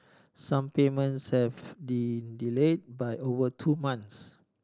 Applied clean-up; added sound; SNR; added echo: none; none; none; none.